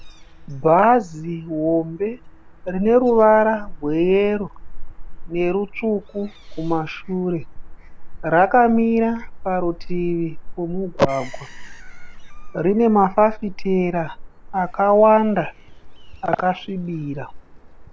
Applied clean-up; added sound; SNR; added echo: none; Gull, seagull / Fowl; 11 dB; none.